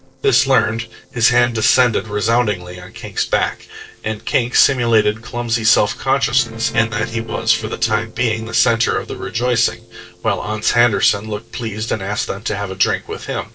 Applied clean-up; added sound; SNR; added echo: neural separator model SepFormer DNS4.